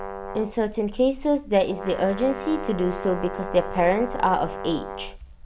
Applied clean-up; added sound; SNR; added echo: none; Brass instrument; 11 dB; none.